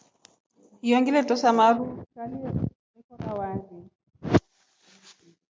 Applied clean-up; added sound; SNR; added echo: none; none; none; none.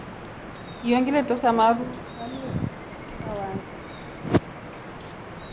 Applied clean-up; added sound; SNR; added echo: none; Drip; 11 dB; none.